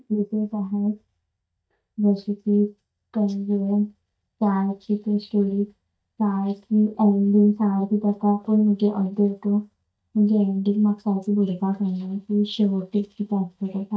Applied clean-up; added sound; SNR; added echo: neural mask model DeepFilterNet 3.